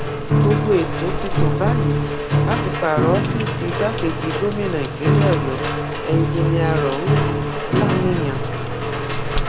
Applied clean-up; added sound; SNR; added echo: none; Rain + Piano; -4 dB; none.